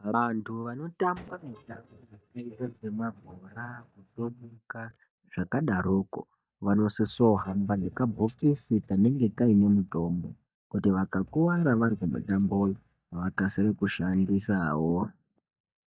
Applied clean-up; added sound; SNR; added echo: neural mask model DeepFilterNet 3.